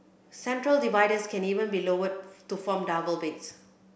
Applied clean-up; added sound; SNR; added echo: none; none; none; none.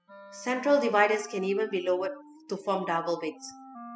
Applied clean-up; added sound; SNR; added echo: classical method spectral subtraction.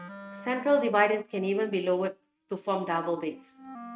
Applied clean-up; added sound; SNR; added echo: neural mask model RNNoise.